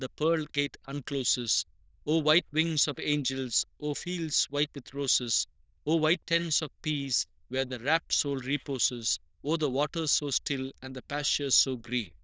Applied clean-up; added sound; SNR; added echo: neural diffusion model UNIVERSE++.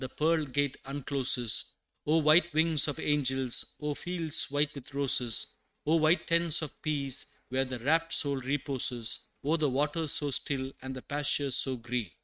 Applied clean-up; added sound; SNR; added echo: neural mask model RNNoise.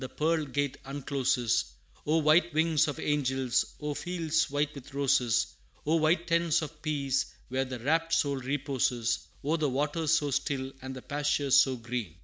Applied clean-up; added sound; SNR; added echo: none; none; none; none.